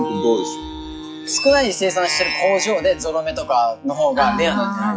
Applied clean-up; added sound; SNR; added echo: classical method log-MMSE.